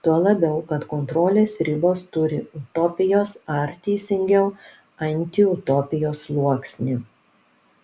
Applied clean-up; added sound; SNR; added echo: none; none; none; none.